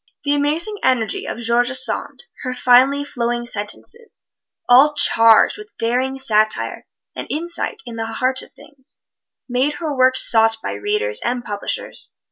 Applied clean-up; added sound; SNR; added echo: none; none; none; none.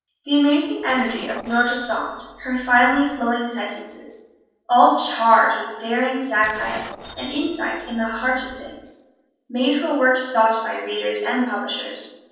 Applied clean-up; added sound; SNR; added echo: neural separator model SepFormer DNS4.